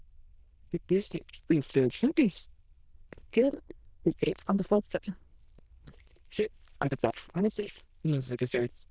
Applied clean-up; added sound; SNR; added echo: neural diffusion model UNIVERSE++.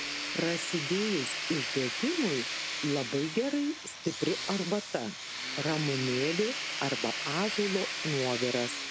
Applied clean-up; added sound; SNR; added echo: none; Tools; 3 dB; none.